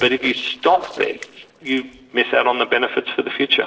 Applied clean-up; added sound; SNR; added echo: neural separator model SepFormer DNS4.